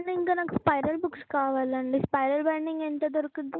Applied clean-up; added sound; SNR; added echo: neural mask model Resemble Enhance denoiser.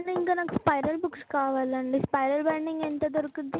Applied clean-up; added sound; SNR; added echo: none; Knock; 16 dB; none.